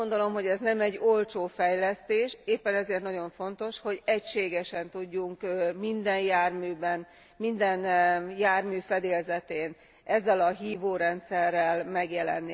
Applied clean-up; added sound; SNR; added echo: none; none; none; none.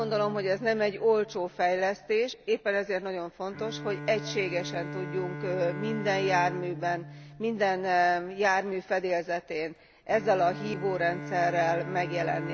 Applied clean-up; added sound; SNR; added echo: none; Bowed string instrument; 11 dB; none.